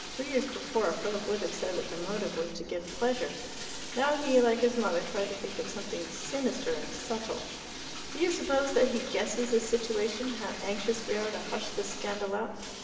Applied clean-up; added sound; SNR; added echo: none; Bathtub (filling or washing); 10 dB; reverberation time 2.0 s.